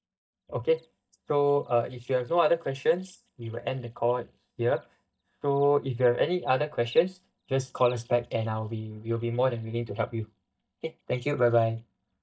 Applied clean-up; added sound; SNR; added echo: neural mask model DeepFilterNet 3.